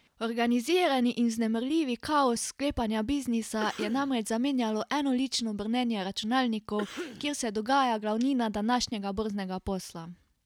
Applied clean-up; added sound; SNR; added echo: none; Cough; 14 dB; none.